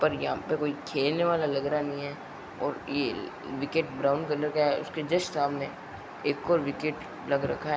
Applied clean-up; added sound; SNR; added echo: none; none; none; none.